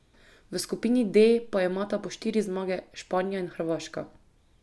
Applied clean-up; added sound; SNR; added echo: none; none; none; none.